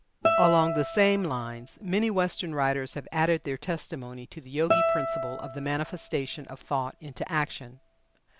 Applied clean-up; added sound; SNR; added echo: none; Guitar; 3 dB; none.